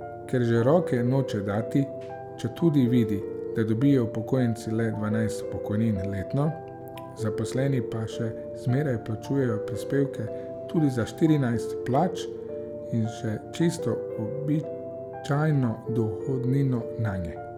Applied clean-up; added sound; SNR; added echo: none; Piano; 8 dB; none.